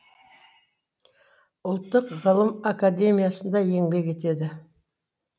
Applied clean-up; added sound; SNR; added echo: none; none; none; none.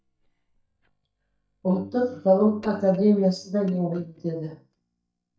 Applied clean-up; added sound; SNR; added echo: neural mask model DeepFilterNet 3.